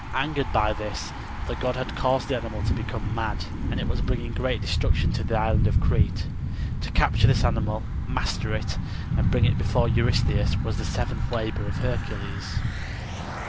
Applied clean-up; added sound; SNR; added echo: none; Thunder / Bicycle; -5 dB; none.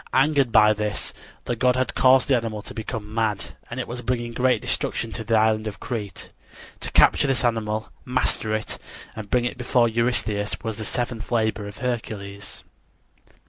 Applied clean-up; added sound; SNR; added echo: none; none; none; none.